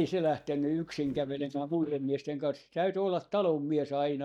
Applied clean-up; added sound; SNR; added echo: neural mask model DeepFilterNet 3.